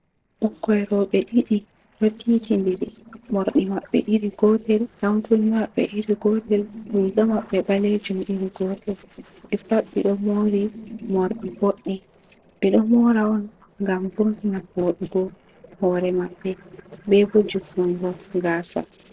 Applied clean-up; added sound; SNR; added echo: neural separator model SepFormer DNS4.